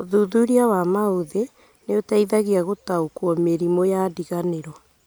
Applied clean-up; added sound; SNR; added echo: none; none; none; none.